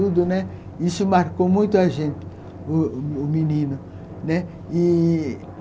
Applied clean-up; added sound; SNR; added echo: none; Drum; 15 dB; none.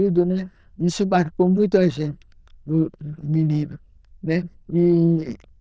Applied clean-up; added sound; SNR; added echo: neural diffusion model UNIVERSE++.